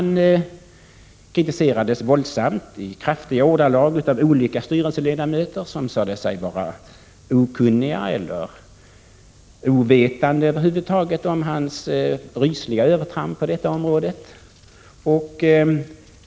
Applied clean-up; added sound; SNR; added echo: none; none; none; none.